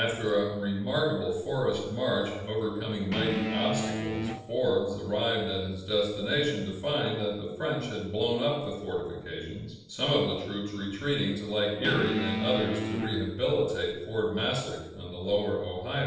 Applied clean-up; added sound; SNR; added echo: none; Guitar; 4 dB; reverberation time 0.7 s.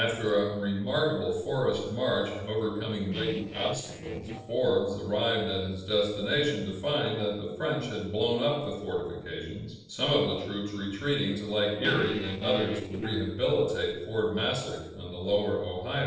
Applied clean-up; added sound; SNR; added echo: neural separator model SepFormer DNS4.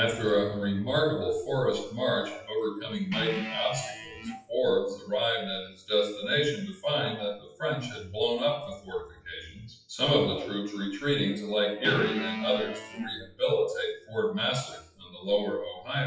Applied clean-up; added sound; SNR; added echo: classical method WPE with log-MMSE.